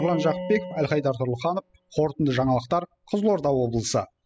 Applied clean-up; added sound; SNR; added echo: classical method spectral subtraction.